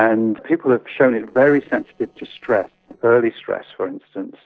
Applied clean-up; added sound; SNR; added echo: neural separator model SepFormer DNS4.